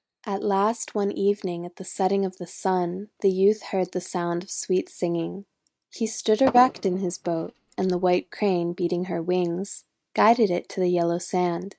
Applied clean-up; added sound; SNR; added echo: neural mask model RNNoise.